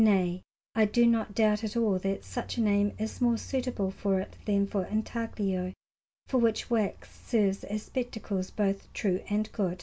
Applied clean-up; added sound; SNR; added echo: none; none; none; none.